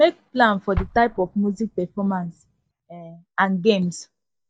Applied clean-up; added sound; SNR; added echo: neural mask model DeepFilterNet 3.